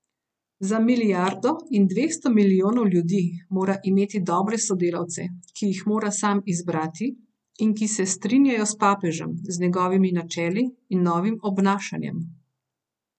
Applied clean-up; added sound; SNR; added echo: none; none; none; none.